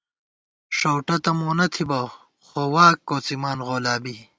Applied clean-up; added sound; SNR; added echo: none; none; none; none.